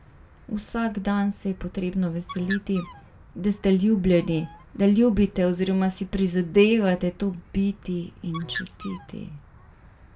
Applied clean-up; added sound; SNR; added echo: none; Bird; 19 dB; reverberation time 0.2 s.